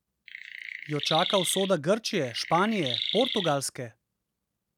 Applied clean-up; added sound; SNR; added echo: none; Chirp, tweet; 5 dB; none.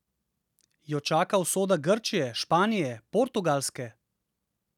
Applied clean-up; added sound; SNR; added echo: none; none; none; none.